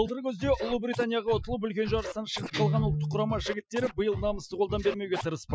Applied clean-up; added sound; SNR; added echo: classical method Wiener filter.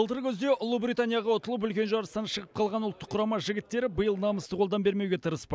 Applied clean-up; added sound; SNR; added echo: none; none; none; none.